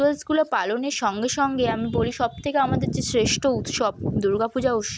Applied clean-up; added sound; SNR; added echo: none; none; none; none.